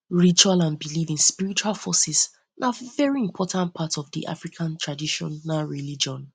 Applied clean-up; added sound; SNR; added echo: none; none; none; none.